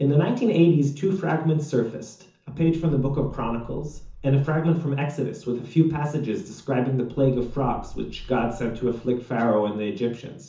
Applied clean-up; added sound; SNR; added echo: none; Wind; 15 dB; reverberation time 0.6 s.